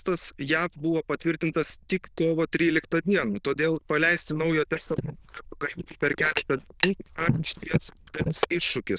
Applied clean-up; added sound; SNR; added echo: neural diffusion model UNIVERSE++.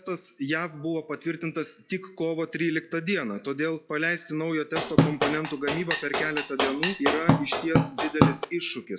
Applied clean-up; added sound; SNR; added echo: classical method log-MMSE.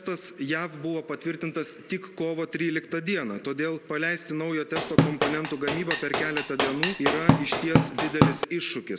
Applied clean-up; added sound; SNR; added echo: none; Drum / Drum kit; -4 dB; none.